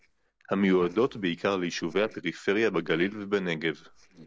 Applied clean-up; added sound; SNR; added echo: neural separator model SepFormer DNS4.